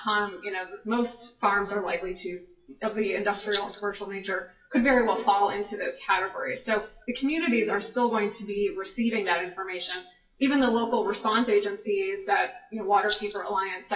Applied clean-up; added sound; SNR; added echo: classical method WPE with log-MMSE.